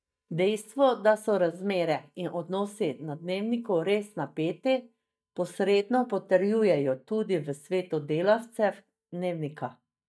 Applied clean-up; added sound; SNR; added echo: neural mask model DeepFilterNet 3.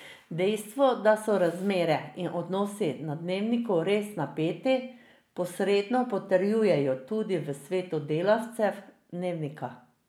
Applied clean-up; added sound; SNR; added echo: none; none; none; none.